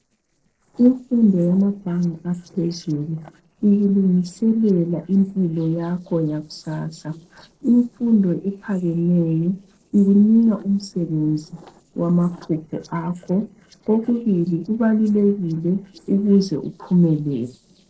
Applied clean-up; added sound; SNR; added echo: neural separator model SepFormer DNS4.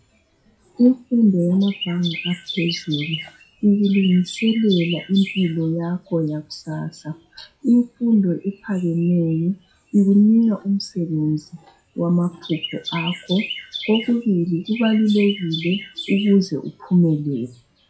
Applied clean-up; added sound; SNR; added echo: classical method WPE with log-MMSE.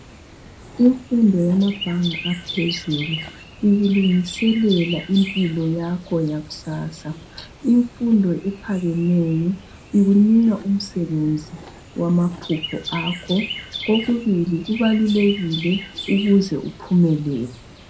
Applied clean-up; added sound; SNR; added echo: none; Chirp, tweet; 14 dB; reverberation time 0.2 s.